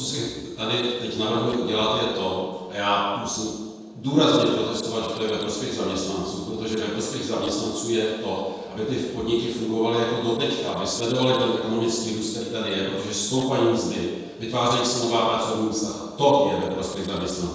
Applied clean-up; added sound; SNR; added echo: neural separator model SepFormer DNS4.